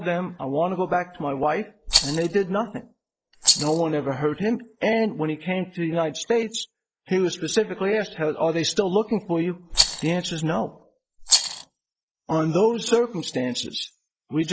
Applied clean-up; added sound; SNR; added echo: neural mask model Resemble Enhance denoiser.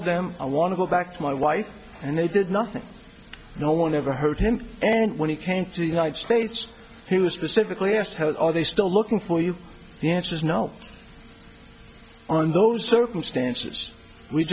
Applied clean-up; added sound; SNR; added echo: none; none; none; none.